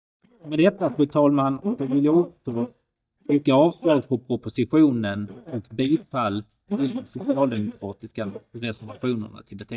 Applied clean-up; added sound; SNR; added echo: neural mask model DeepFilterNet 3.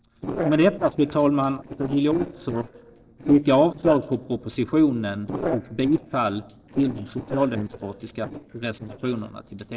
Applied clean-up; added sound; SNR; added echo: neural separator model SepFormer DNS4.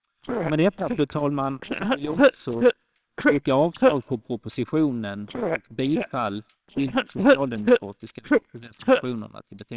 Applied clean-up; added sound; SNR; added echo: neural separator model SepFormer WHAMR!.